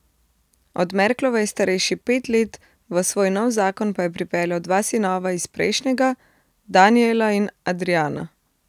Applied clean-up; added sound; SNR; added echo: none; none; none; none.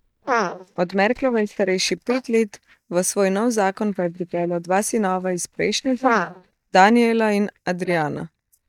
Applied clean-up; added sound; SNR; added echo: neural mask model DeepFilterNet 3.